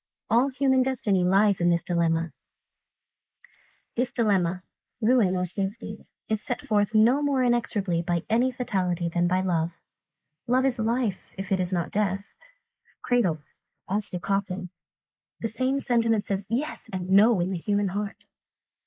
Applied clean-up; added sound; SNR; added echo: neural mask model Resemble Enhance denoiser.